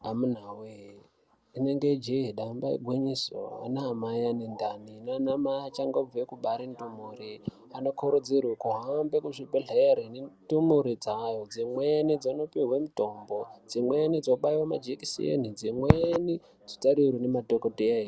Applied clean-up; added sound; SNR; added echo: none; none; none; none.